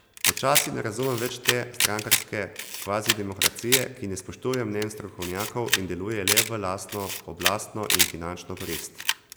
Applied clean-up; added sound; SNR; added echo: none; Camera; -1 dB; none.